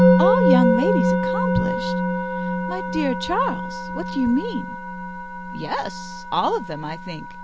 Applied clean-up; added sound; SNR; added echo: none; Musical instrument; -4 dB; none.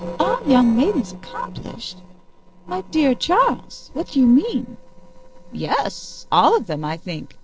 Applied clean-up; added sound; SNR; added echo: neural separator model SepFormer DNS4.